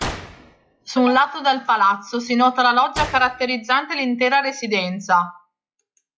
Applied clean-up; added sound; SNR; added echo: classical method log-MMSE.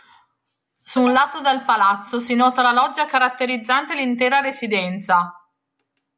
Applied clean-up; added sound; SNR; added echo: none; none; none; none.